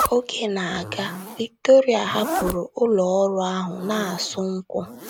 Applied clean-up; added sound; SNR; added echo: none; Zipper (clothing); 10 dB; none.